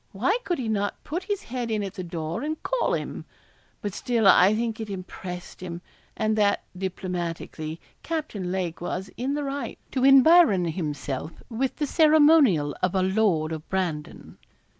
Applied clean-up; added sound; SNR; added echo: none; none; none; none.